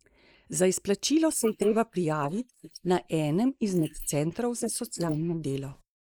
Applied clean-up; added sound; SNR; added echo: neural mask model Resemble Enhance denoiser.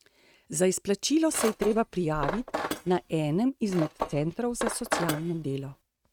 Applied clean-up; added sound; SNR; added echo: neural mask model RNNoise.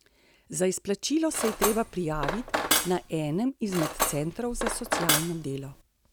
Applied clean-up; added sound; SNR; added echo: none; Cutlery, silverware; 1 dB; none.